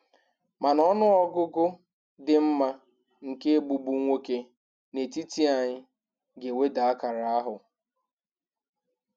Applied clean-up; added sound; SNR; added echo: none; none; none; none.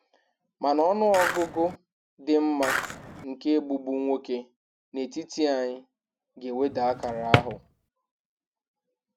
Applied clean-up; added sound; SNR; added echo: none; Skateboard + Drawer open or close; 1 dB; none.